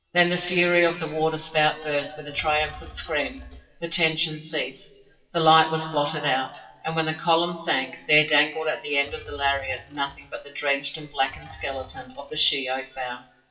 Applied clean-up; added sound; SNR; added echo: classical method WPE with log-MMSE.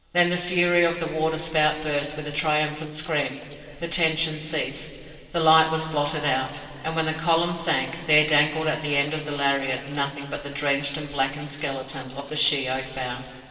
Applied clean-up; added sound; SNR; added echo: neural separator model SepFormer DNS4.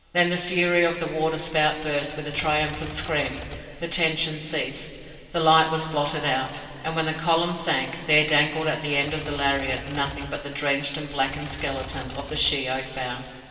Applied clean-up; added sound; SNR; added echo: none; Typewriter; 12 dB; reverberation time 2.4 s.